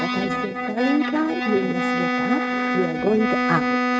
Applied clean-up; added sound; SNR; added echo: neural mask model RNNoise.